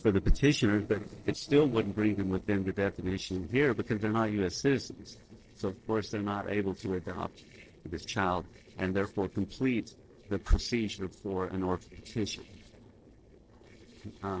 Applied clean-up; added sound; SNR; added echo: neural separator model SepFormer DNS4.